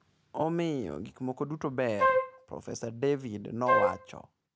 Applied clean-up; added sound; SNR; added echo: none; Wind instrument, woodwind instrument; -5 dB; none.